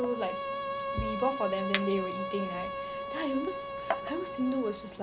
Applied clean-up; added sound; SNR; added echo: none; Bowed string instrument + Chink, clink; 2 dB; none.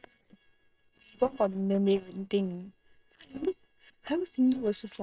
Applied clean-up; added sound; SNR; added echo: neural separator model SepFormer WHAM!.